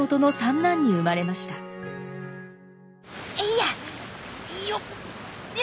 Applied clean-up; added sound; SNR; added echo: none; none; none; none.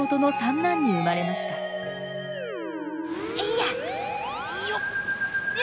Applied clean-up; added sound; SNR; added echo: none; Musical instrument; 1 dB; none.